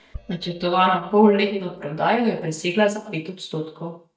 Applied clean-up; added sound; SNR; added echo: neural mask model DeepFilterNet 3.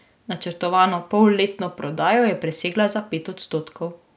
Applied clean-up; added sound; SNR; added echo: none; none; none; none.